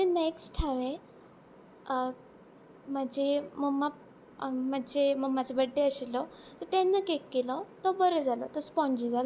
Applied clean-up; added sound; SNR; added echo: none; none; none; none.